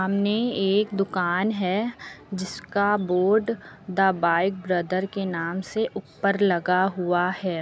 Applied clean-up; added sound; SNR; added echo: none; none; none; none.